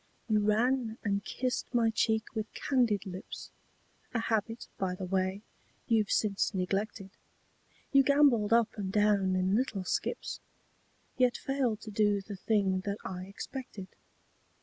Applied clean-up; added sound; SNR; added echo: none; none; none; none.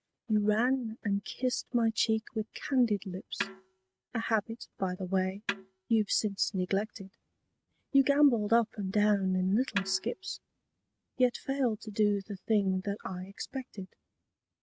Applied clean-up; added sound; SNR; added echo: neural mask model RNNoise.